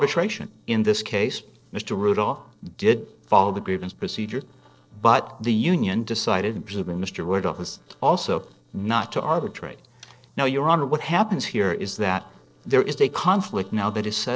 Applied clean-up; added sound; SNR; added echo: neural separator model SepFormer DNS4.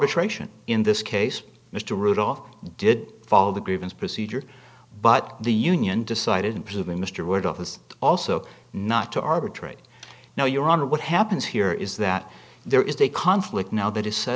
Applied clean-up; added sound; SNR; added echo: none; none; none; none.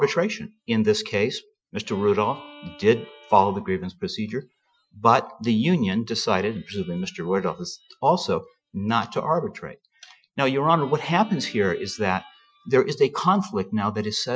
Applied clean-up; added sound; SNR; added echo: classical method Wiener filter.